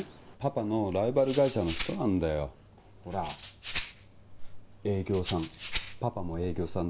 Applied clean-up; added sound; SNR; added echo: none; Rattle (instrument); 9 dB; none.